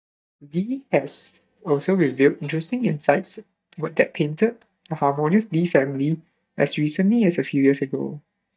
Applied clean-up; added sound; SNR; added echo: neural mask model DeepFilterNet 3.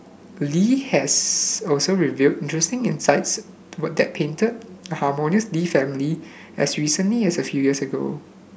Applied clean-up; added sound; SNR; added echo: none; none; none; none.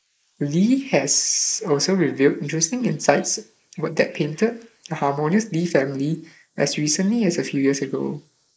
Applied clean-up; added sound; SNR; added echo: neural mask model Resemble Enhance denoiser.